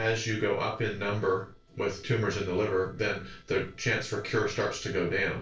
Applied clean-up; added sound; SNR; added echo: neural separator model SepFormer DNS4.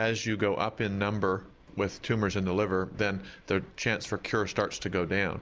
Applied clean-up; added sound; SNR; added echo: none; none; none; none.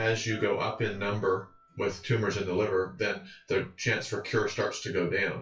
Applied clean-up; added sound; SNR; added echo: classical method WPE with log-MMSE.